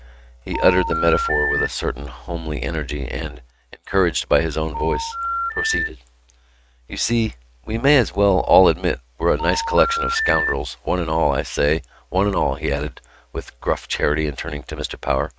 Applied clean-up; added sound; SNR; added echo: neural mask model RNNoise.